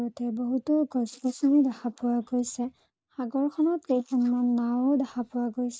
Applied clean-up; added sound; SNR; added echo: neural mask model Resemble Enhance denoiser.